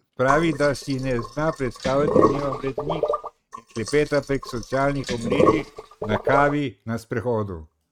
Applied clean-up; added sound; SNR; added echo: neural mask model RNNoise.